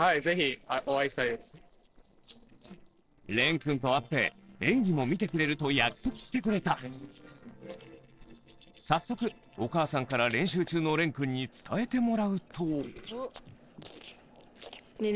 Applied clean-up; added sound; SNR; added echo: neural separator model SepFormer DNS4.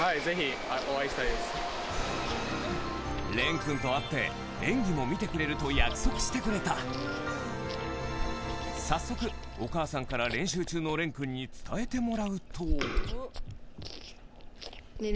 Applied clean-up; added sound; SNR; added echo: none; Chewing, mastication; 4 dB; none.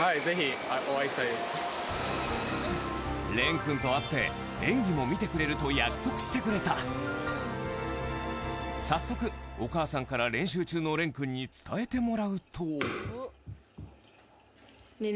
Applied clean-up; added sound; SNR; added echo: none; none; none; none.